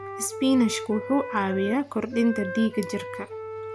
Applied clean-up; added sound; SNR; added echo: none; Wind instrument, woodwind instrument; 10 dB; none.